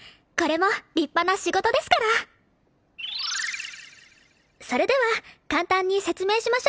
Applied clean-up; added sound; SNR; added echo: none; none; none; none.